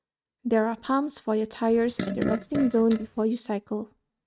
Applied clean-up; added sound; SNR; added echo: neural mask model RNNoise.